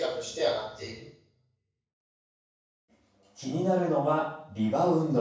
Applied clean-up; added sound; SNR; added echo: none; none; none; reverberation time 0.7 s.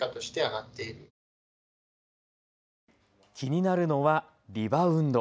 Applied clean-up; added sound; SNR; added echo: none; none; none; none.